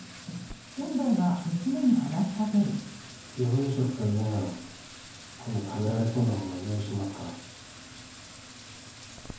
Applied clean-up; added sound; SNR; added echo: none; Bathtub (filling or washing); 17 dB; reverberation time 0.9 s.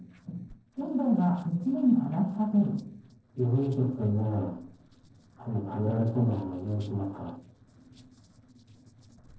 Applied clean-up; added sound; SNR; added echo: neural separator model SepFormer DNS4.